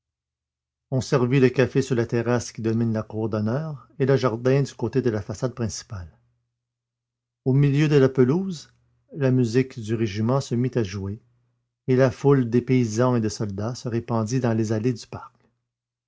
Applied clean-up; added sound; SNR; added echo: none; none; none; none.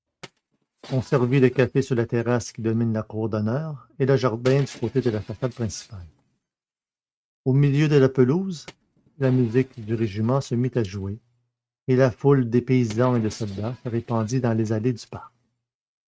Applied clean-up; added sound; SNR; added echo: neural mask model RNNoise.